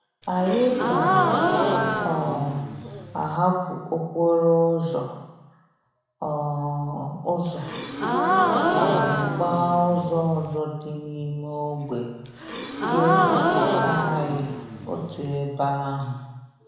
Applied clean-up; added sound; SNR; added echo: none; Gasp; -2 dB; reverberation time 1.0 s.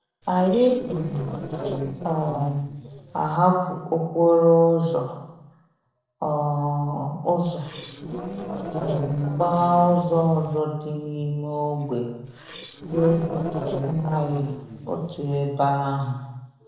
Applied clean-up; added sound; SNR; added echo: neural separator model SepFormer DNS4.